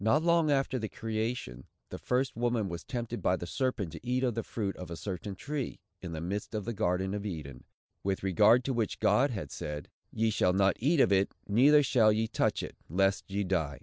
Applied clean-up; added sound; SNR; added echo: none; none; none; none.